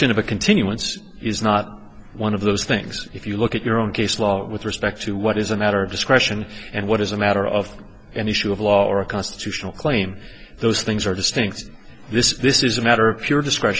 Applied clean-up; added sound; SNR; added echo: none; none; none; none.